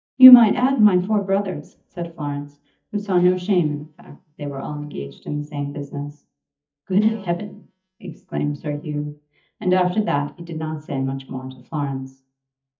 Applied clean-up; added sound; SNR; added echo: neural mask model DeepFilterNet 3.